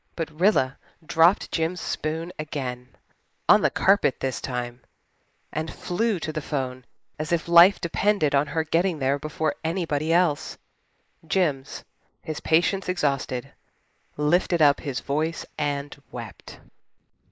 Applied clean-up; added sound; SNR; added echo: neural mask model Resemble Enhance denoiser.